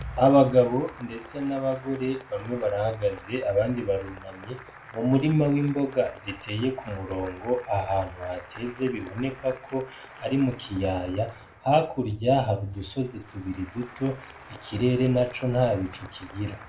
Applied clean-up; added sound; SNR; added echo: none; Applause; 20 dB; reverberation time 0.3 s.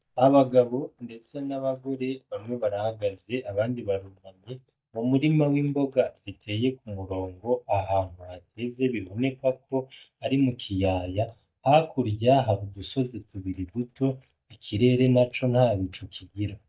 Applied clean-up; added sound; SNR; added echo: neural mask model DeepFilterNet 3.